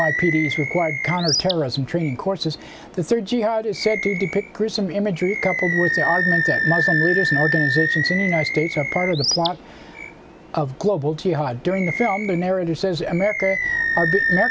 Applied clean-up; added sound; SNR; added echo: none; Animal; 3 dB; none.